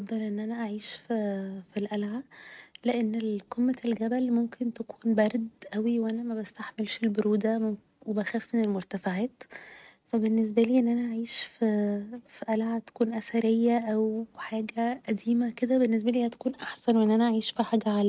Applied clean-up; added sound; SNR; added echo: none; none; none; none.